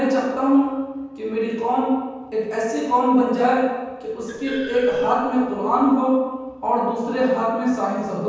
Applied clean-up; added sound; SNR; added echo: none; Car; 18 dB; reverberation time 1.2 s.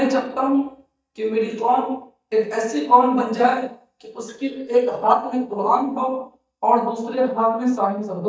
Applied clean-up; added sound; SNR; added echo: neural mask model DeepFilterNet 3.